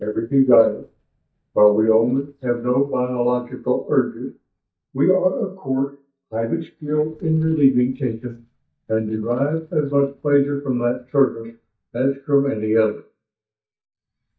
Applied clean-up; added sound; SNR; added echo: neural mask model DeepFilterNet 3.